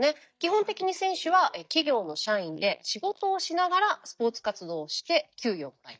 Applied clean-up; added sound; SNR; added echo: neural mask model DeepFilterNet 3.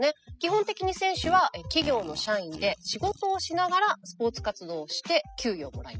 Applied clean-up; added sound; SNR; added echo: classical method spectral subtraction.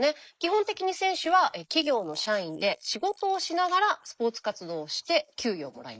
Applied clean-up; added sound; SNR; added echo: neural mask model Resemble Enhance denoiser.